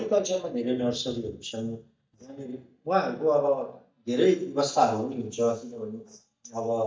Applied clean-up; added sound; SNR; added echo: neural mask model DeepFilterNet 3.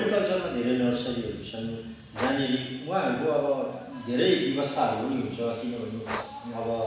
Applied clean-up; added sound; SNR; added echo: none; Breathing; 15 dB; reverberation time 1.1 s.